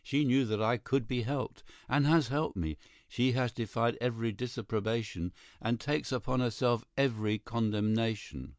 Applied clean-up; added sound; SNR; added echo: none; none; none; none.